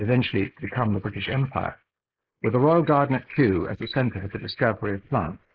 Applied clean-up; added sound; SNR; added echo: neural mask model Resemble Enhance denoiser.